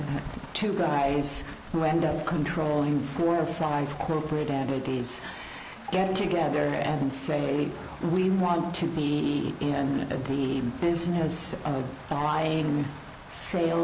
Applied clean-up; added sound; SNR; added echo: none; Rain; 17 dB; none.